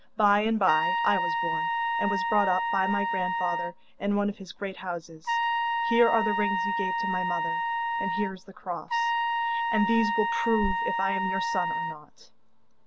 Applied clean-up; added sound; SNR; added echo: none; Trumpet; -1 dB; none.